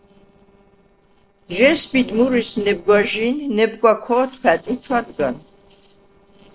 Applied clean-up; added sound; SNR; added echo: neural separator model SepFormer DNS4.